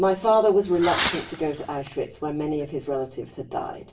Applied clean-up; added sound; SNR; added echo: none; Fireworks; 3 dB; reverberation time 0.3 s.